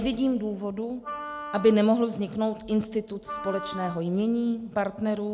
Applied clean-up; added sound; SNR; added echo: none; Wind instrument, woodwind instrument; 12 dB; none.